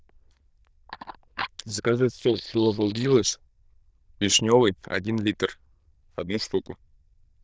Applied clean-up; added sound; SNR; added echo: neural diffusion model UNIVERSE++.